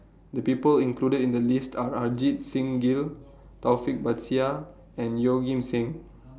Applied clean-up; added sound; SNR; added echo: none; none; none; none.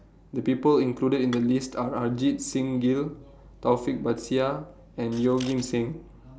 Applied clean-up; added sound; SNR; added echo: none; Dishes, pots, and pans / Chink, clink + Scissors; 18 dB; none.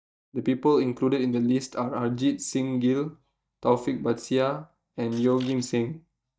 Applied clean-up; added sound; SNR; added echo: neural mask model DeepFilterNet 3.